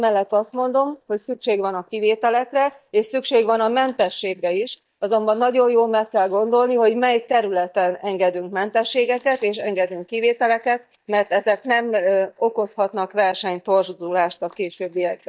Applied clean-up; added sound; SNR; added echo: neural mask model DeepFilterNet 3.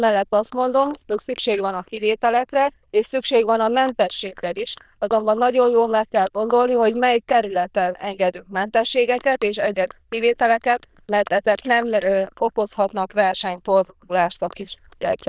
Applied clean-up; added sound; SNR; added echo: neural diffusion model UNIVERSE++.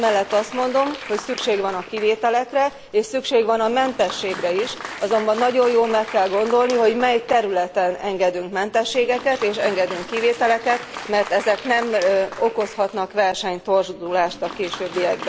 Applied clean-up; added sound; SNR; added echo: none; Applause; 14 dB; none.